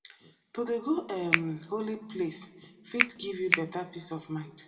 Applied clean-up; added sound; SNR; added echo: none; Finger snapping; -4 dB; reverberation time 1.7 s.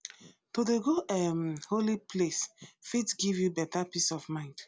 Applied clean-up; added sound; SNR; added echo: none; none; none; none.